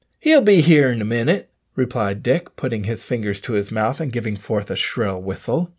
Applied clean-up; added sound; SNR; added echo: none; none; none; none.